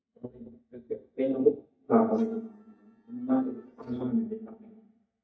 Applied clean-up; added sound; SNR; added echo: neural mask model DeepFilterNet 3.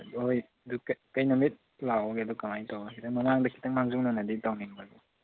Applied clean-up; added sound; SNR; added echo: none; none; none; none.